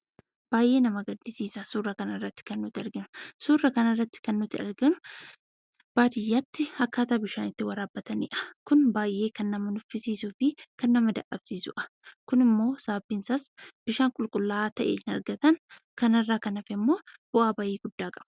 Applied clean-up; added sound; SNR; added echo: none; none; none; none.